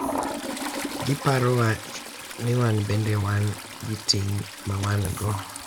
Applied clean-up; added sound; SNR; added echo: none; Toilet flush; 9 dB; none.